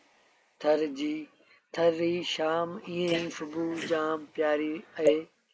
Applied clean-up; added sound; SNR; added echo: neural mask model Resemble Enhance denoiser.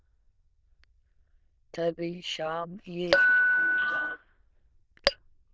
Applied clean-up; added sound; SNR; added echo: neural diffusion model UNIVERSE++.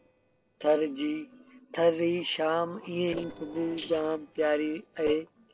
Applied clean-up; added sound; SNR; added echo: neural separator model SepFormer DNS4.